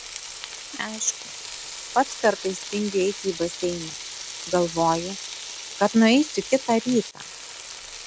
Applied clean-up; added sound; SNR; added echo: none; Frying (food); 11 dB; none.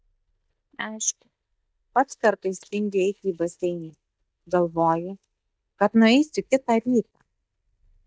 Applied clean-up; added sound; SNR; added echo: neural mask model DeepFilterNet 3.